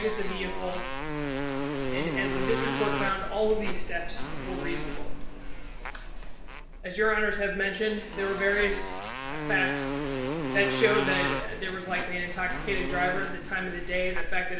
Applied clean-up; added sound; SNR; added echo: none; Motorcycle; 5 dB; reverberation time 0.7 s.